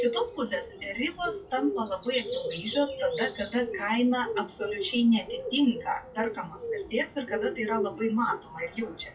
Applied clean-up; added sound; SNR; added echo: classical method WPE with log-MMSE.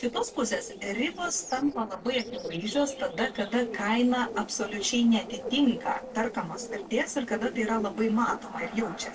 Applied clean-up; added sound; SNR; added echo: neural separator model SepFormer DNS4.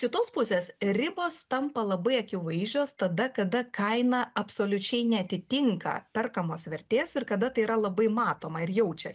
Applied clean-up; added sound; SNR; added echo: none; none; none; none.